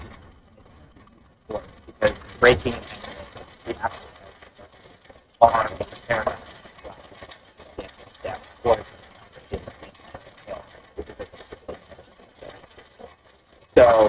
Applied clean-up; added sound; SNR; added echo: neural mask model RNNoise.